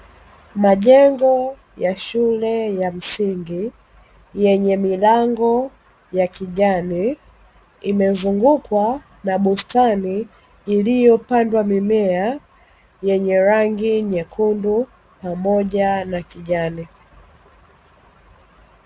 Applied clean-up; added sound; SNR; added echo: none; none; none; none.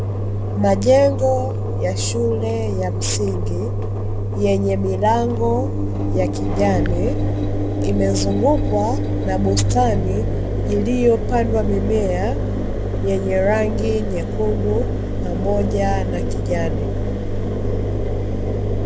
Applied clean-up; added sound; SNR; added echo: none; Engine; -1 dB; none.